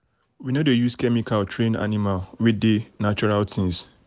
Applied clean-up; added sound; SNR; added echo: none; none; none; none.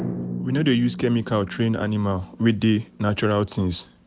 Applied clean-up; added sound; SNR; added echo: none; Drum; 12 dB; none.